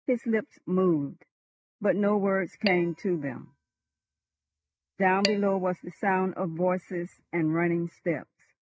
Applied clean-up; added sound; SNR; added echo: neural mask model DeepFilterNet 3.